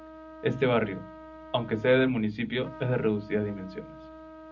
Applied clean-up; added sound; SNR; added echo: none; Trumpet; 17 dB; reverberation time 0.4 s.